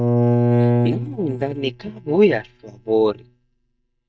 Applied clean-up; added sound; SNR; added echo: neural mask model DeepFilterNet 3.